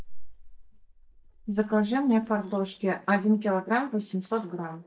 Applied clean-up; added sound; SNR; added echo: neural mask model DeepFilterNet 3.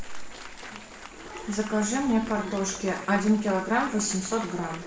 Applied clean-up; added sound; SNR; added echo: none; Applause; 15 dB; reverberation time 0.5 s.